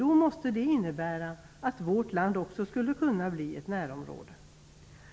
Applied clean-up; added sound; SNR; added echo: none; none; none; none.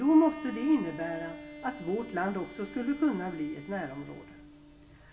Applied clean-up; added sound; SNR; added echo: none; Bowed string instrument; 14 dB; reverberation time 0.5 s.